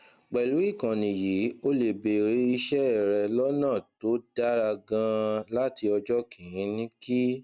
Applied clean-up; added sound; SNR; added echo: none; none; none; none.